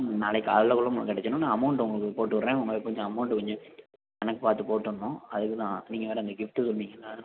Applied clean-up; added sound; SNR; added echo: none; none; none; none.